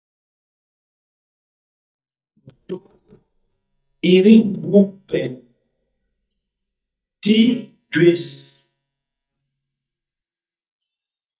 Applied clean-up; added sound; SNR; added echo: neural mask model DeepFilterNet 3.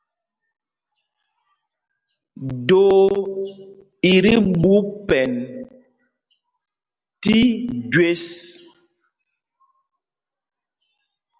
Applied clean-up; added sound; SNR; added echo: none; none; none; none.